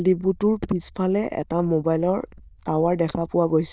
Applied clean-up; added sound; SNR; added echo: neural diffusion model UNIVERSE++.